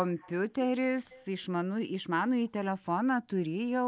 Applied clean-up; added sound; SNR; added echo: none; none; none; none.